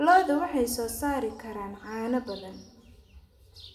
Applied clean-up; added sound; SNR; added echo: none; none; none; reverberation time 0.7 s.